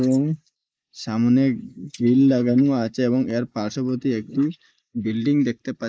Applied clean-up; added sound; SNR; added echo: neural mask model Resemble Enhance denoiser.